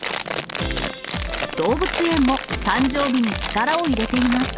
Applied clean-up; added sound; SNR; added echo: none; Crumpling, crinkling; 6 dB; none.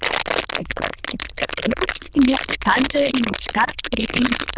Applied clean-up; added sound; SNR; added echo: neural diffusion model UNIVERSE++.